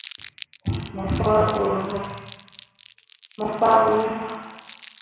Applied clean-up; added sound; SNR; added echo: none; Crumpling, crinkling; 12 dB; reverberation time 1.1 s.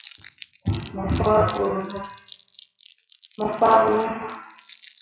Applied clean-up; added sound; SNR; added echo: classical method WPE with log-MMSE.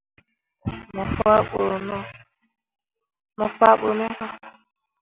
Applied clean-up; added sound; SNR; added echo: none; none; none; none.